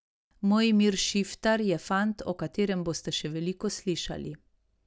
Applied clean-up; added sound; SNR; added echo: none; none; none; none.